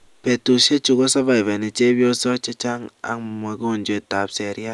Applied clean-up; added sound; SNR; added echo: none; none; none; none.